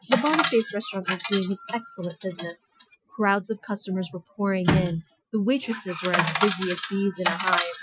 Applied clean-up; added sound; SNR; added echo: classical method Wiener filter.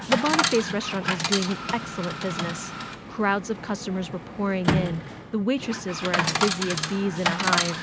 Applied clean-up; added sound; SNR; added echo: none; Coin (dropping) / Chatter; 1 dB; none.